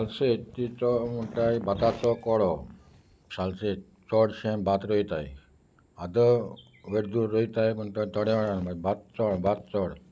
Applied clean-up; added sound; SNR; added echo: none; none; none; none.